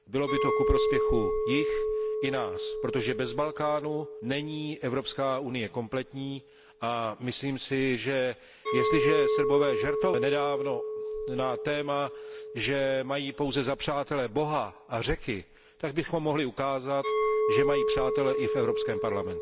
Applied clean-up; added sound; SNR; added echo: none; Chink, clink; 1 dB; none.